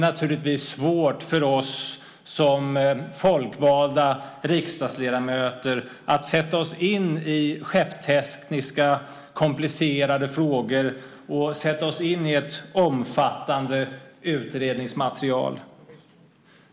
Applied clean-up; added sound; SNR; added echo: none; none; none; none.